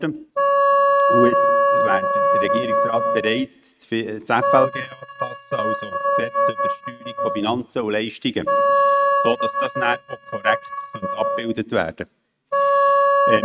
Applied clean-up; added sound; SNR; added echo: neural mask model RNNoise.